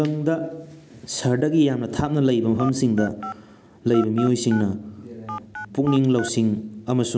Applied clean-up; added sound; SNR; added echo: none; Telephone; 13 dB; none.